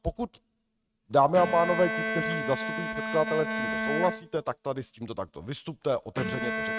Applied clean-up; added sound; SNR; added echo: neural mask model RNNoise.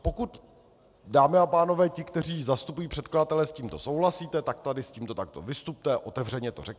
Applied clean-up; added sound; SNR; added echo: none; none; none; none.